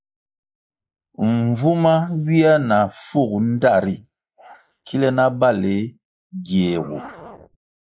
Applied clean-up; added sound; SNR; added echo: neural mask model Resemble Enhance denoiser.